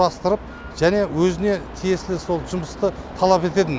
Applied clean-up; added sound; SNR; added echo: none; none; none; none.